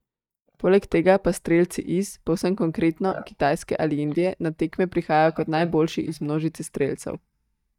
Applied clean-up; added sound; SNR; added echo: neural mask model DeepFilterNet 3.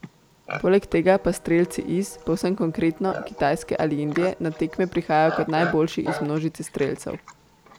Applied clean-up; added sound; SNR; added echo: none; Livestock, farm animals, working animals; 13 dB; none.